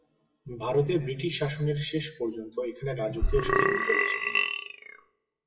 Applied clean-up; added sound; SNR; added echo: classical method WPE with log-MMSE.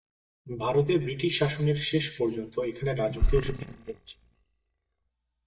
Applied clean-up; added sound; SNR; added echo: neural mask model DeepFilterNet 3.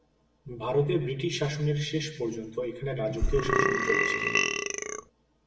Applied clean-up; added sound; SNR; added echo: none; Burping, eructation; -4 dB; reverberation time 0.8 s.